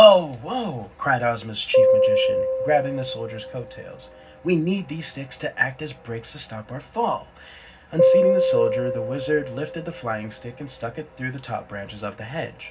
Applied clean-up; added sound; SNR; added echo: none; Piano; -1 dB; reverberation time 0.4 s.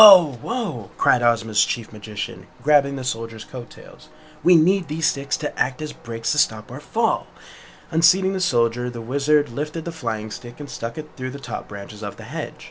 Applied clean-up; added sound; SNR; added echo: none; none; none; none.